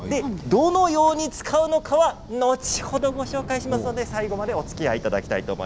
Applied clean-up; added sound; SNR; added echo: none; Fire; 15 dB; none.